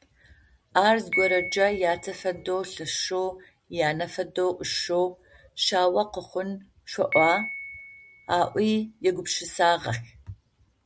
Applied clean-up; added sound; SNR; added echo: none; Piano; 11 dB; none.